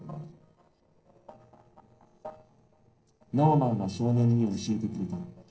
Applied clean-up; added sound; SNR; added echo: neural separator model SepFormer DNS4.